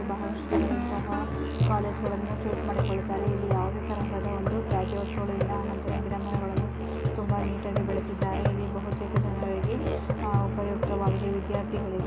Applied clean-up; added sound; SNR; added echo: none; Musical instrument; -3 dB; none.